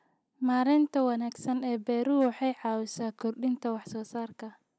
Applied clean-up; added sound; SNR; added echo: none; none; none; none.